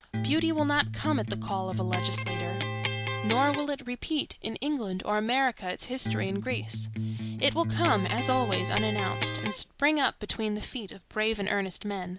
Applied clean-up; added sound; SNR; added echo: none; Electric guitar; 2 dB; none.